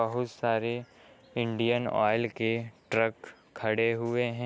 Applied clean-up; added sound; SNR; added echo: none; none; none; none.